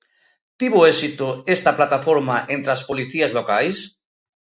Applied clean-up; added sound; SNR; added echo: none; none; none; none.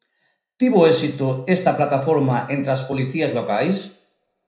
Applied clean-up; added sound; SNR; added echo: none; none; none; reverberation time 0.5 s.